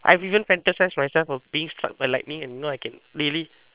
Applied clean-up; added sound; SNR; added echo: neural separator model SepFormer WHAM!.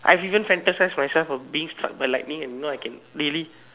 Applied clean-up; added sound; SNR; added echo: none; none; none; none.